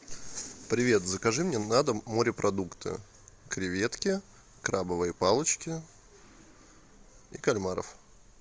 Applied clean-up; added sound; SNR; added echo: none; none; none; none.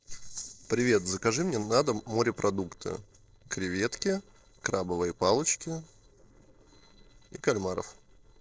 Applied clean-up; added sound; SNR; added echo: neural separator model SepFormer DNS4.